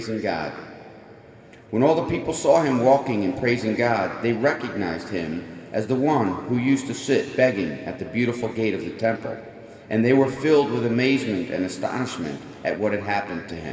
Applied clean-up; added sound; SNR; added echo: none; none; none; reverberation time 2.0 s.